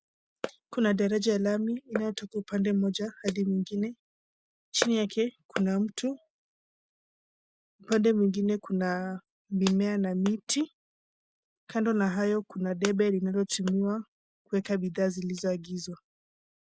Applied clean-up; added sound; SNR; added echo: none; none; none; none.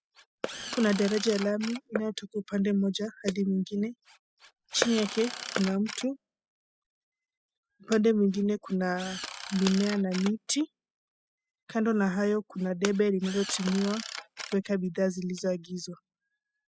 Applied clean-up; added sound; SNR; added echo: classical method spectral subtraction.